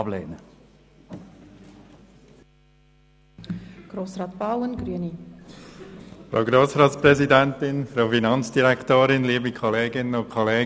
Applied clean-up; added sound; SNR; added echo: none; Bowed string instrument; 18 dB; none.